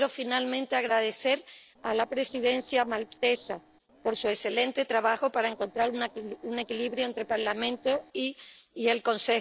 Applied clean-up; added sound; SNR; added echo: neural separator model SepFormer DNS4.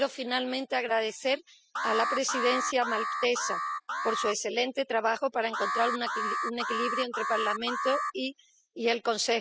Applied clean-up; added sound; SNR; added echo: classical method spectral subtraction.